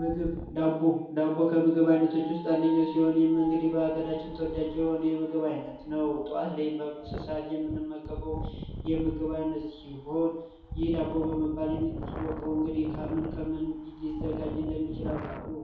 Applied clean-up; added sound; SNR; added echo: none; Wind; 11 dB; reverberation time 2.0 s.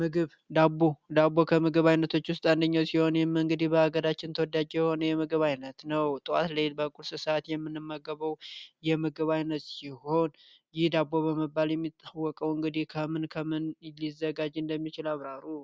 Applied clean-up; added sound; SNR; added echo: none; none; none; none.